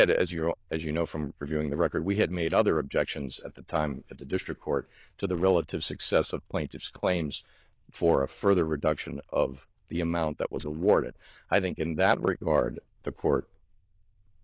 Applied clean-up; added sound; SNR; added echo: neural diffusion model UNIVERSE++.